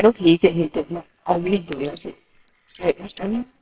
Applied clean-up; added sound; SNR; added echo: neural separator model SepFormer WHAMR!.